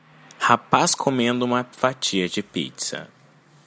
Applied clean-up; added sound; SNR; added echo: none; none; none; none.